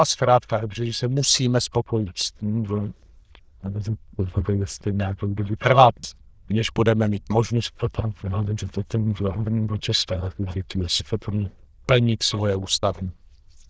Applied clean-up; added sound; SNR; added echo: neural diffusion model UNIVERSE++.